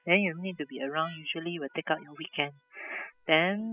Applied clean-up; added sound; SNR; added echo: classical method spectral subtraction.